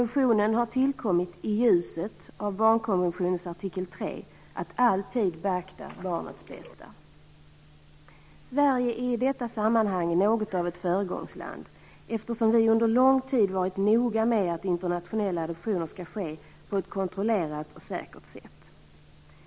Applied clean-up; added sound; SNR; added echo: none; none; none; none.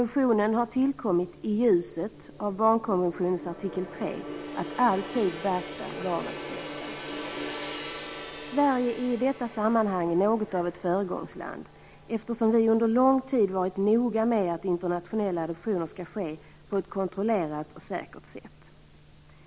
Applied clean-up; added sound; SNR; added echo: none; Gong; 15 dB; none.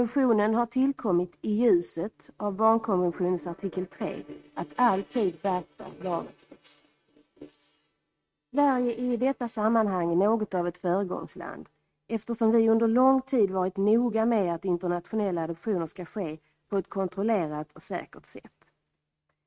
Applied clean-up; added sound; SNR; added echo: neural mask model RNNoise.